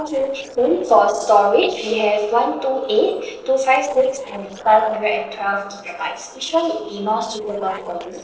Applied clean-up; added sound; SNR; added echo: neural separator model SepFormer DNS4.